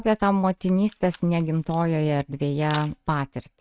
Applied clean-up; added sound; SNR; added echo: neural mask model RNNoise.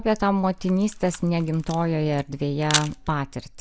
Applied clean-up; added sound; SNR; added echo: none; Camera; 11 dB; none.